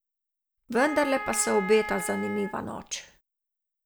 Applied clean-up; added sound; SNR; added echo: none; Wind instrument, woodwind instrument; 8 dB; none.